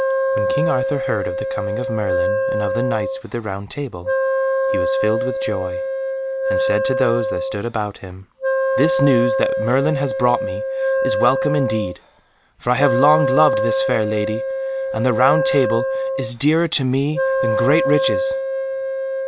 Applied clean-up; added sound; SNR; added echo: none; Wind instrument, woodwind instrument; -1 dB; none.